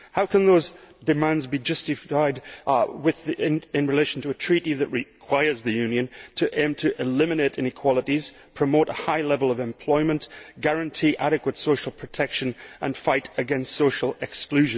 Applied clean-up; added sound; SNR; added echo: none; none; none; none.